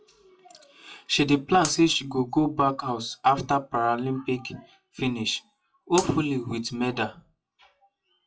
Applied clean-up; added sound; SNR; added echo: classical method WPE with log-MMSE.